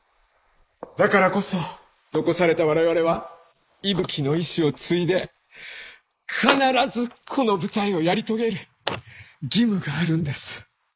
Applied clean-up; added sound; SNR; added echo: neural mask model Resemble Enhance denoiser.